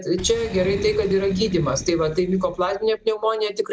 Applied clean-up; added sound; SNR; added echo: none; Boom; 14 dB; none.